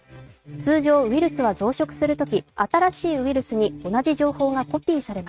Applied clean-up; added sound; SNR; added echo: neural mask model RNNoise.